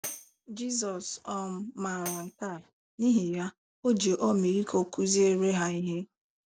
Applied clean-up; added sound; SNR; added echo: none; Tambourine; 17 dB; none.